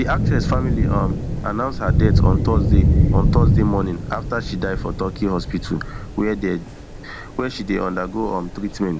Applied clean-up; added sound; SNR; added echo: none; Thunder / Rain; -4 dB; none.